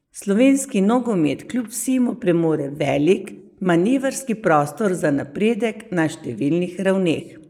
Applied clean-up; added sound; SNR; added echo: neural mask model Resemble Enhance denoiser.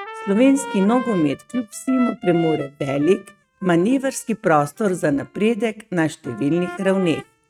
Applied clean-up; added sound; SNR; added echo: neural mask model RNNoise.